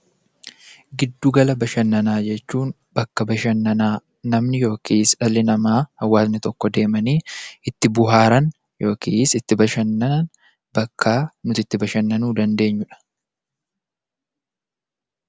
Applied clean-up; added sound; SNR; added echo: none; none; none; none.